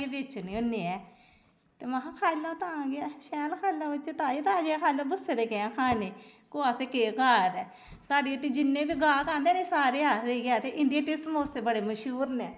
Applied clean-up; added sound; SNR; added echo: none; none; none; none.